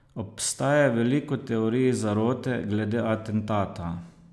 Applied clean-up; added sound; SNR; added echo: none; none; none; none.